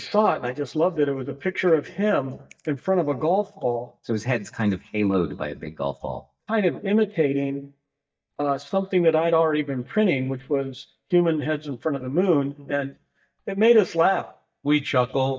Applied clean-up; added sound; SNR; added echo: neural mask model DeepFilterNet 3.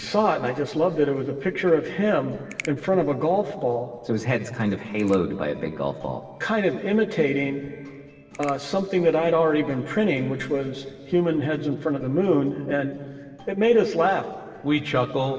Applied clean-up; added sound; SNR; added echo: neural separator model SepFormer DNS4.